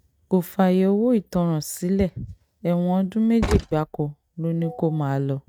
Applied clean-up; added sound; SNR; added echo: neural mask model RNNoise.